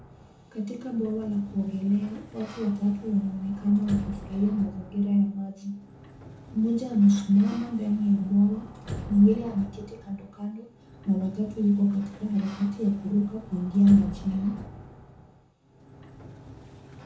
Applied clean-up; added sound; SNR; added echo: none; Sliding door; 17 dB; reverberation time 0.6 s.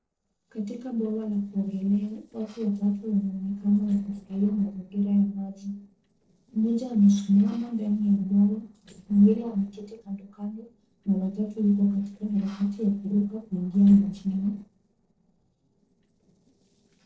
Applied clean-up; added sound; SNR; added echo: neural separator model SepFormer DNS4.